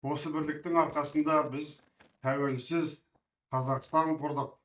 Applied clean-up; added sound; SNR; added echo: neural mask model DeepFilterNet 3.